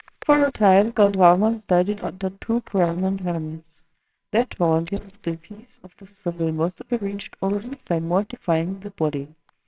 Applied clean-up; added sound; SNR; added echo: neural separator model SepFormer WHAMR!.